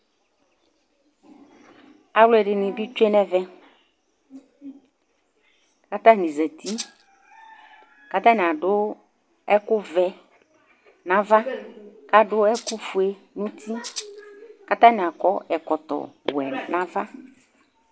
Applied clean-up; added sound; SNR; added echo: none; Rattle (instrument); 12 dB; none.